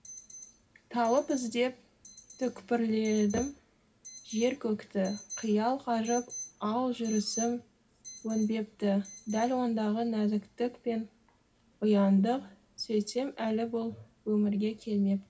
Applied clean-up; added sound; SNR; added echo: none; Alarm; 19 dB; reverberation time 0.4 s.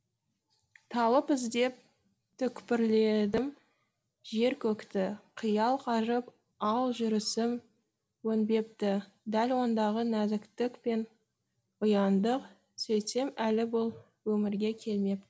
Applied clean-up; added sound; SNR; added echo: none; none; none; none.